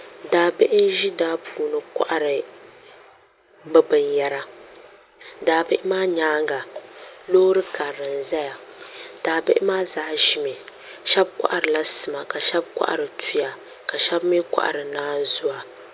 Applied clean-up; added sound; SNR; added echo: none; none; none; none.